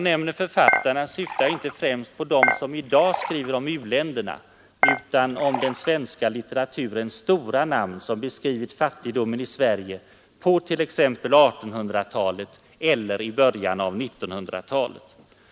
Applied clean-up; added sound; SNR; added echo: none; Dishes, pots, and pans / Chink, clink; 3 dB; none.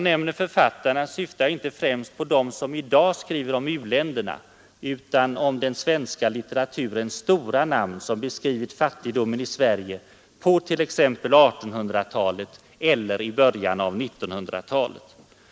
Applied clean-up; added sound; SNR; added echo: none; none; none; none.